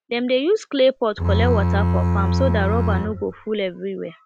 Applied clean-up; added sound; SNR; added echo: none; Bowed string instrument; -2 dB; none.